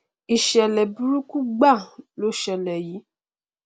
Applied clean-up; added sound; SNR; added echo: none; none; none; none.